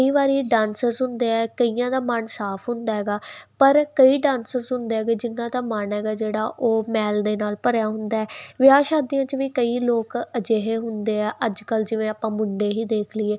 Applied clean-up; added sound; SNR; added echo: none; none; none; none.